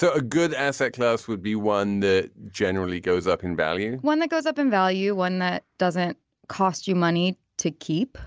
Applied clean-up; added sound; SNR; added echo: none; none; none; none.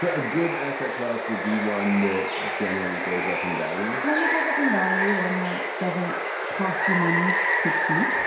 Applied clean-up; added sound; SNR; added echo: none; Water; -2 dB; reverberation time 0.7 s.